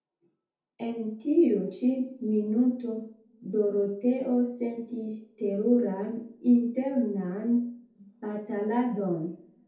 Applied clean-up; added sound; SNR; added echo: none; none; none; reverberation time 0.6 s.